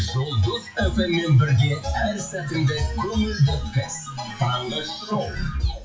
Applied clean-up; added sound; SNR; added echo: classical method WPE with log-MMSE.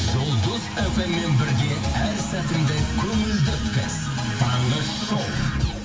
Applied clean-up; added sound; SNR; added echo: none; Bowed string instrument; 14 dB; reverberation time 0.6 s.